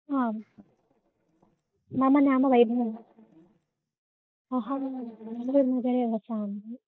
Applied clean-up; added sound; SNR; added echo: neural mask model DeepFilterNet 3.